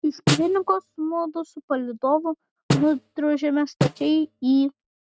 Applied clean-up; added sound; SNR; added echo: neural mask model RNNoise.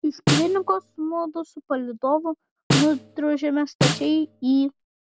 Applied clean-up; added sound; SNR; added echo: none; Snare drum; 2 dB; none.